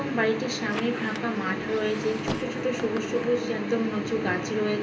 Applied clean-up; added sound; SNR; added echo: none; Squeak; 13 dB; reverberation time 0.3 s.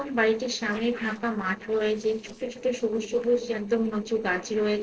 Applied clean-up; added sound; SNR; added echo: neural separator model SepFormer DNS4.